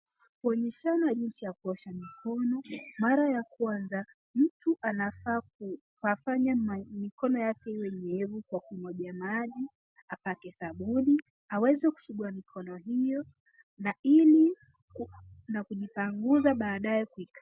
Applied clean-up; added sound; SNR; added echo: none; none; none; none.